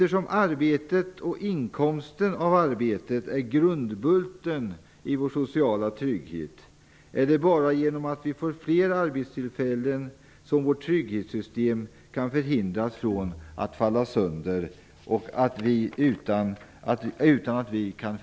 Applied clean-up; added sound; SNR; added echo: none; none; none; none.